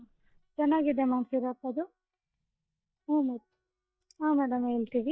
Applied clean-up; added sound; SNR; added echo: neural mask model DeepFilterNet 3.